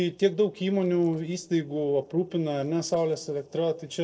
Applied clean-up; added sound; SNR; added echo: neural separator model SepFormer DNS4.